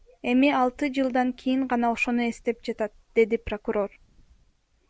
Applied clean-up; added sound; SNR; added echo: none; none; none; none.